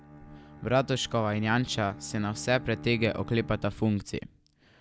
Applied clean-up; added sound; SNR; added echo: none; Bowed string instrument; 18 dB; none.